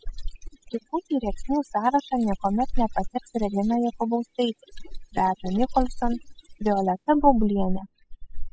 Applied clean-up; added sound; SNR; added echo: classical method spectral subtraction.